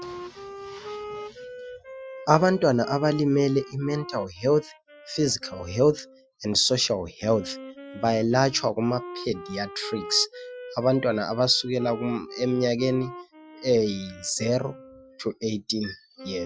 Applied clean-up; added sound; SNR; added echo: classical method Wiener filter.